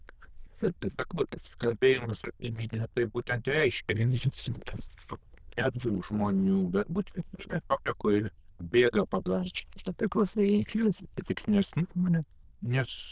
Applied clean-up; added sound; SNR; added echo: neural diffusion model UNIVERSE++.